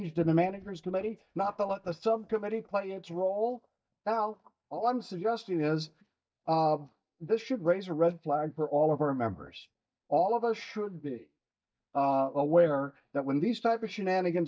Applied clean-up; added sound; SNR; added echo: neural mask model DeepFilterNet 3.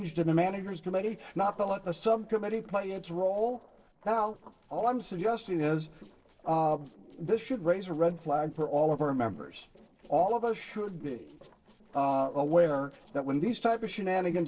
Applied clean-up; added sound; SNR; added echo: neural separator model SepFormer DNS4.